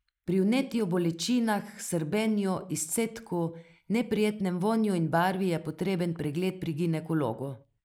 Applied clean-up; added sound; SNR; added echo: neural mask model Resemble Enhance denoiser.